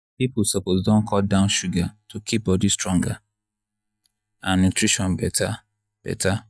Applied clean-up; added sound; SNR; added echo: neural mask model DeepFilterNet 3.